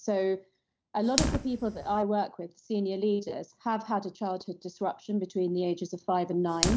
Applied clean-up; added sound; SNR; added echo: none; Fire; 8 dB; none.